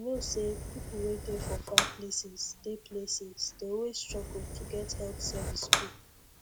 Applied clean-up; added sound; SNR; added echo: none; Fire; -1 dB; none.